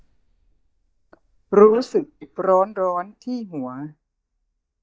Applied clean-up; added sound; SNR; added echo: neural mask model DeepFilterNet 3.